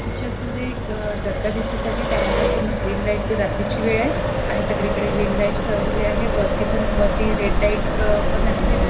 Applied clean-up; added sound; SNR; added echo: none; Accelerating, revving, vroom; -4 dB; reverberation time 0.3 s.